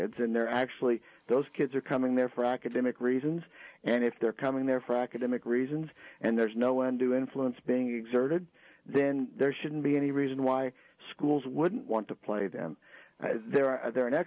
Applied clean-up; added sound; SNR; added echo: none; none; none; none.